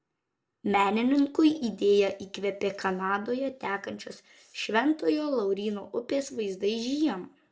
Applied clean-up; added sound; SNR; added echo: none; none; none; reverberation time 0.3 s.